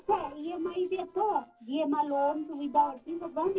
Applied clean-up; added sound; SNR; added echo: neural separator model SepFormer DNS4.